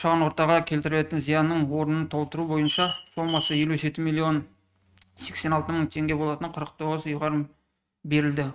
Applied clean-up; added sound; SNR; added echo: neural mask model RNNoise.